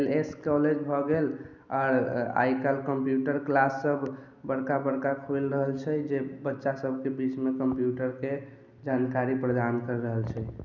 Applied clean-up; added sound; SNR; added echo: none; none; none; none.